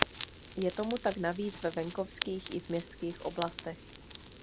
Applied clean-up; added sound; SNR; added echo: none; Crackle; 4 dB; none.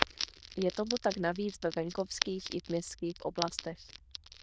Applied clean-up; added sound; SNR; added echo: neural diffusion model UNIVERSE++.